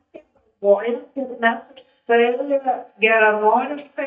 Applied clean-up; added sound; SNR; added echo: neural mask model DeepFilterNet 3.